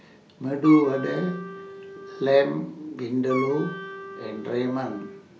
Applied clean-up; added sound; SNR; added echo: none; Wind instrument, woodwind instrument; 12 dB; none.